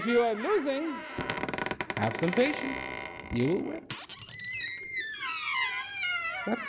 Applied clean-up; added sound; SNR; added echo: none; Squeak; 3 dB; none.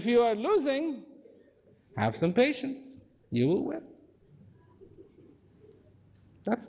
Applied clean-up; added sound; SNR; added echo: none; none; none; none.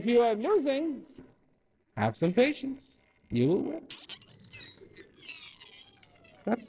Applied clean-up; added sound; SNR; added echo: neural separator model SepFormer DNS4.